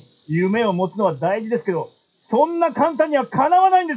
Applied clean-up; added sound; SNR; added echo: classical method WPE with log-MMSE.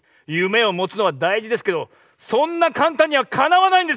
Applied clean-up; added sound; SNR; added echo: none; none; none; none.